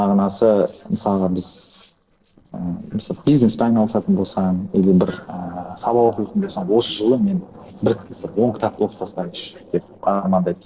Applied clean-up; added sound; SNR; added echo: neural separator model SepFormer DNS4.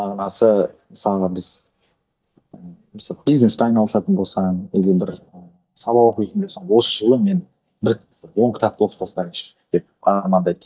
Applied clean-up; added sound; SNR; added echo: neural mask model DeepFilterNet 3.